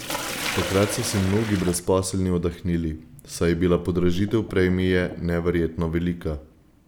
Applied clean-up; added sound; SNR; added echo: none; Sink (filling or washing); 12 dB; none.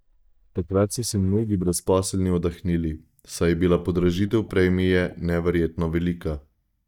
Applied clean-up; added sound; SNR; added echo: neural mask model DeepFilterNet 3.